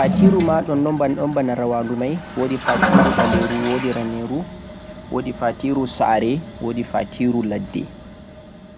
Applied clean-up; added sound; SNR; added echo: none; Toilet flush; 2 dB; none.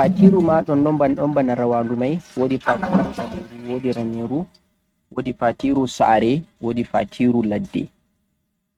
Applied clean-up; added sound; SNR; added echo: neural mask model RNNoise.